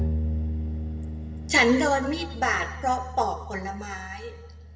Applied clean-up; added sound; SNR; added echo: none; Bowed string instrument; 5 dB; reverberation time 1.1 s.